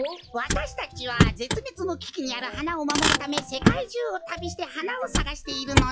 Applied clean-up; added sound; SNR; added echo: classical method log-MMSE.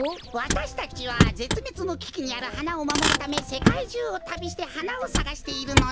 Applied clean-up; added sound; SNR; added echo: none; Motor vehicle (road); -3 dB; none.